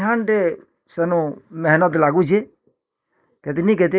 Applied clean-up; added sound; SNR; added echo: neural mask model Resemble Enhance denoiser.